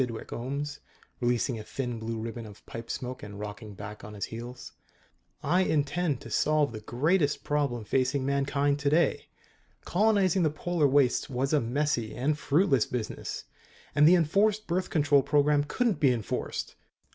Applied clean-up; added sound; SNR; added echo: none; none; none; none.